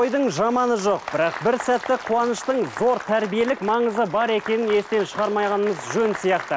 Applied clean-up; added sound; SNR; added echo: none; none; none; none.